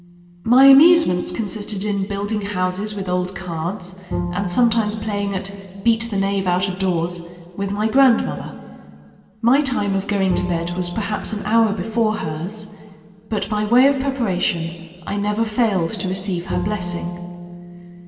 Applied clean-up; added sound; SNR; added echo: none; Bowed string instrument; 13 dB; reverberation time 2.2 s.